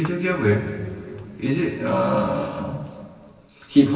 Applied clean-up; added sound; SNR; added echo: neural separator model SepFormer DNS4.